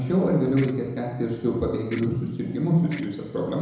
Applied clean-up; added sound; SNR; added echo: none; Ratchet, pawl; 12 dB; reverberation time 1.0 s.